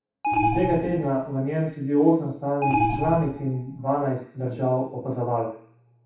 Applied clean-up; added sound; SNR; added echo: none; Alarm; 2 dB; reverberation time 0.7 s.